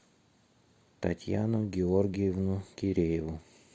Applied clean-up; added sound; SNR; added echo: none; none; none; none.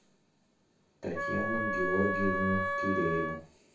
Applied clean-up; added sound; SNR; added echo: none; Wind instrument, woodwind instrument; -1 dB; reverberation time 0.3 s.